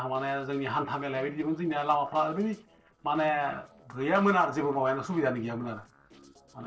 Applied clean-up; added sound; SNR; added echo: neural separator model SepFormer DNS4.